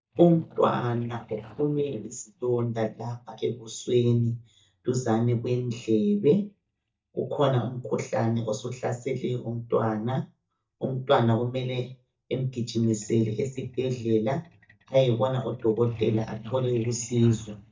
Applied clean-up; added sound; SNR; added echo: neural mask model DeepFilterNet 3.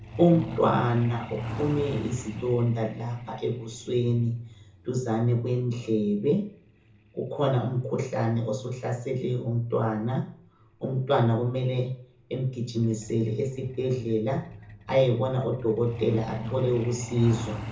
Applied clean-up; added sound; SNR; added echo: none; Truck; 13 dB; reverberation time 0.5 s.